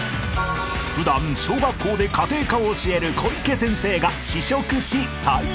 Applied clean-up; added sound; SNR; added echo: none; none; none; none.